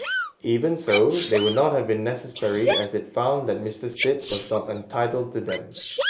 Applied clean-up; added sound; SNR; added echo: neural mask model Resemble Enhance denoiser.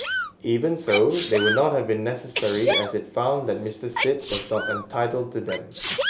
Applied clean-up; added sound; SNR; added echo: none; Sneeze; 4 dB; none.